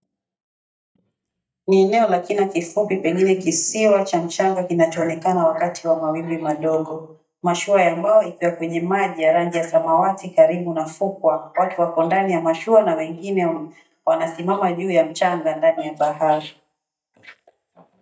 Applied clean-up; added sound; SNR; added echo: neural mask model DeepFilterNet 3.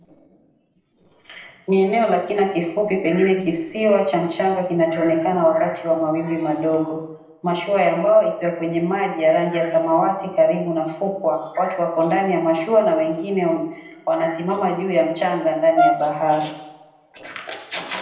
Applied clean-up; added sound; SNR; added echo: neural separator model SepFormer DNS4.